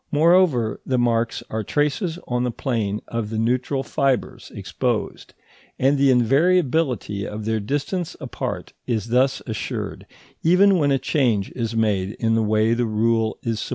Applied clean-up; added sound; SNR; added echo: none; none; none; none.